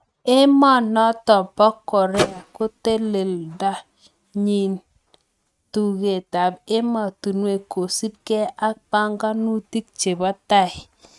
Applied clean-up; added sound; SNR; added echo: neural mask model RNNoise.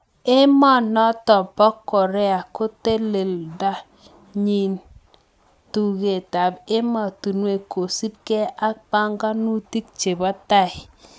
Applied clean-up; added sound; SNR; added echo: none; none; none; none.